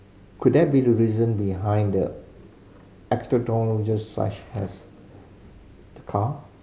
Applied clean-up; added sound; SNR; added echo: none; none; none; none.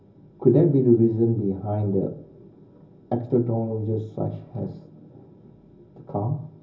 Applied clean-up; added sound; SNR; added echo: none; none; none; reverberation time 0.4 s.